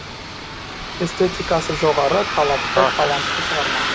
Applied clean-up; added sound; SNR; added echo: none; Bus; 2 dB; none.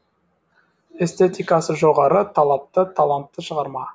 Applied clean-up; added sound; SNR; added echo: none; none; none; none.